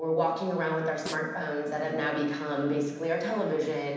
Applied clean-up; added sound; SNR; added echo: none; Snare drum; 17 dB; reverberation time 1.1 s.